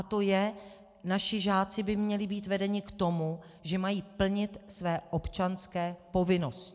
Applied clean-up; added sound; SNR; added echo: none; none; none; none.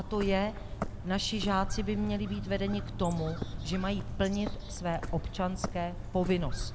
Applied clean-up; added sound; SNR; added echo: none; Bird; 4 dB; none.